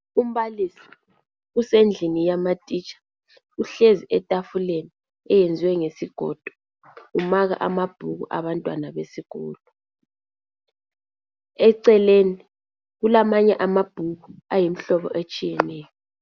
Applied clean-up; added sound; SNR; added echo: none; none; none; none.